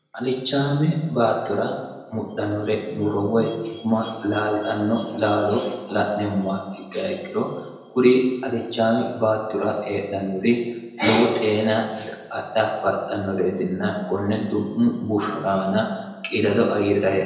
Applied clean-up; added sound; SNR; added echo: none; none; none; reverberation time 1.0 s.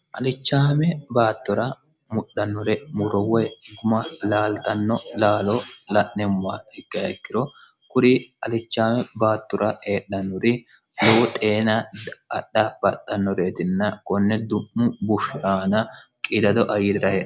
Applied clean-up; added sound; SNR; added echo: none; none; none; none.